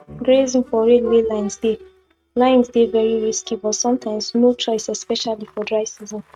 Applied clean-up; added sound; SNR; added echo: neural mask model RNNoise.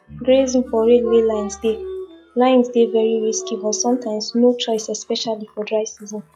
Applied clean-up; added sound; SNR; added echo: classical method log-MMSE.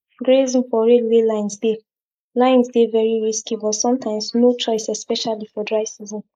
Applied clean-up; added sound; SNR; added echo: neural mask model Resemble Enhance denoiser.